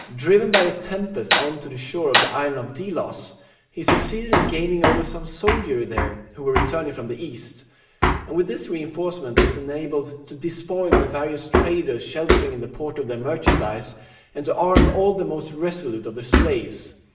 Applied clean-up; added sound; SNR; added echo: none; Hammer; -1 dB; reverberation time 0.8 s.